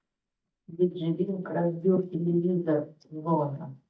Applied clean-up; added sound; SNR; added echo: neural mask model DeepFilterNet 3.